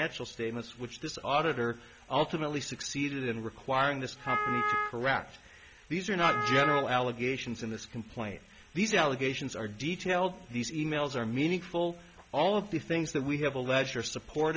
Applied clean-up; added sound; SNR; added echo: none; Wind instrument, woodwind instrument; 2 dB; none.